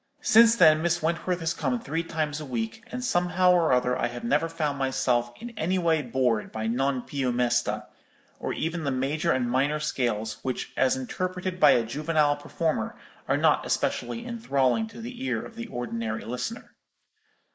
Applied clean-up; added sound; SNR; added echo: neural mask model Resemble Enhance denoiser.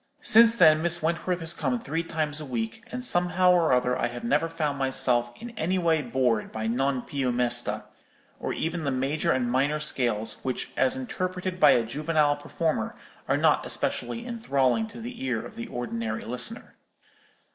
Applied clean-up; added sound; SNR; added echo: none; none; none; none.